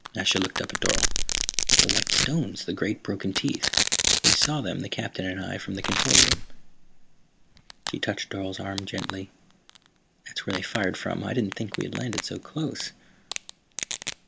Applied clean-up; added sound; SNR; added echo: none; Domestic sounds, home sounds; -2 dB; none.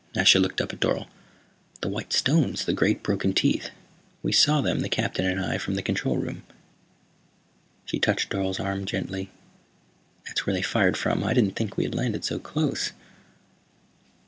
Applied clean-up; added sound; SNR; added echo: none; none; none; none.